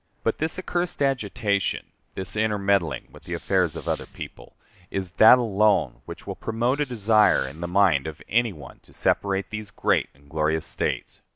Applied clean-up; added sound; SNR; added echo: none; Hiss; 13 dB; none.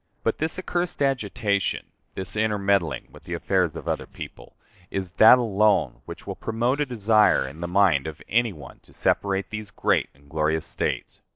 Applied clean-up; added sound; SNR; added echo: neural separator model SepFormer DNS4.